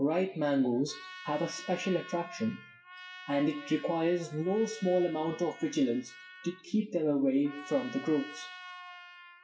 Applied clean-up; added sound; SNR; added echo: classical method WPE with log-MMSE.